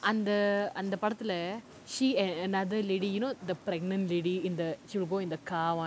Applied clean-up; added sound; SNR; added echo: none; none; none; none.